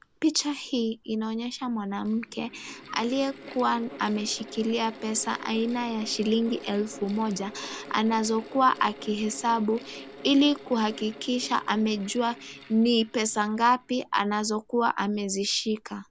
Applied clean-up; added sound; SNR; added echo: none; Mechanical fan; 18 dB; none.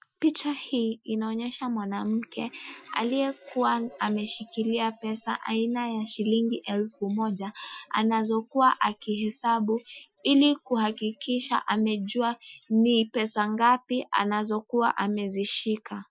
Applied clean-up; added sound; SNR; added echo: classical method Wiener filter.